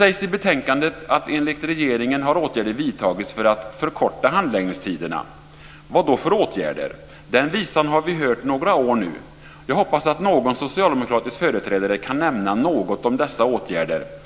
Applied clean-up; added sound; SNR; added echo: none; none; none; none.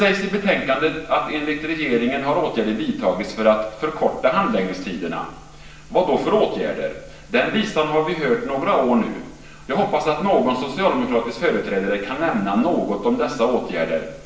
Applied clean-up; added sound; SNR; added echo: none; none; none; reverberation time 0.8 s.